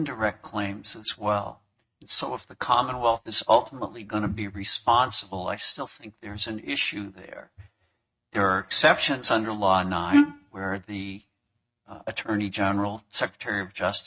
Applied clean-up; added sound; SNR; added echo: neural mask model RNNoise.